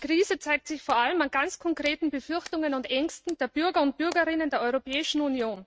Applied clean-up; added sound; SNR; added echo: neural mask model RNNoise.